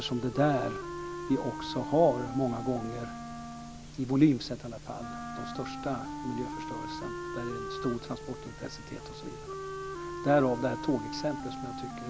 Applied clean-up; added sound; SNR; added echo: none; Wind instrument, woodwind instrument; 8 dB; none.